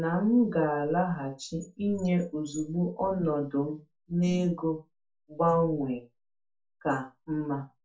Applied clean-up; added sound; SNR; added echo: none; none; none; reverberation time 0.2 s.